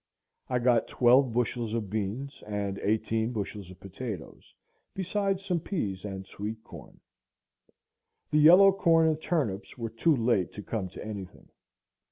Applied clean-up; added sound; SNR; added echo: none; none; none; none.